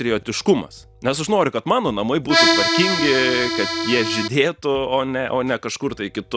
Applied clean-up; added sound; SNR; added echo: none; Accordion; -1 dB; none.